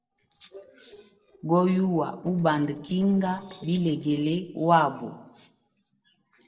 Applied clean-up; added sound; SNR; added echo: neural separator model SepFormer DNS4.